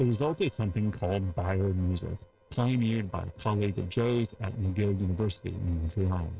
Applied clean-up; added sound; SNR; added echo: neural separator model SepFormer DNS4.